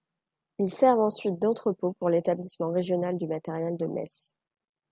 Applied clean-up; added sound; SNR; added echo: none; none; none; none.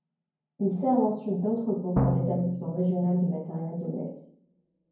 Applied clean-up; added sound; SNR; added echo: none; Drum; 1 dB; reverberation time 0.9 s.